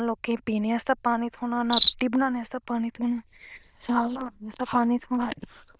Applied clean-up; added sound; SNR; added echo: neural diffusion model UNIVERSE++.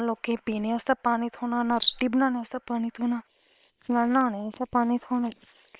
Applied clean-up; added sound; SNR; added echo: neural separator model SepFormer WHAM!.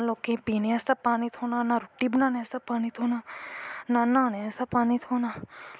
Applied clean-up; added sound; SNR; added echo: none; none; none; none.